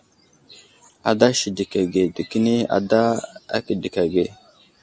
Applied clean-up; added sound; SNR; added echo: none; none; none; none.